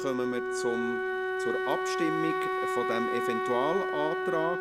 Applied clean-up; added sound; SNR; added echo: none; Wind instrument, woodwind instrument; -2 dB; none.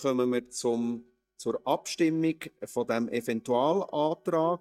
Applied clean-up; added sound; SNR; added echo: neural mask model DeepFilterNet 3.